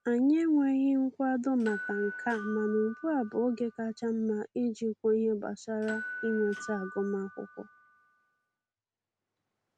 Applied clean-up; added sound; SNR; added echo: none; Door / Bell; 15 dB; none.